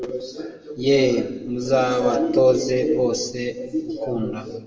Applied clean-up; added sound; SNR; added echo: none; none; none; reverberation time 0.9 s.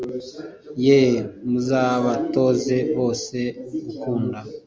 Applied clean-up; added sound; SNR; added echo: none; none; none; none.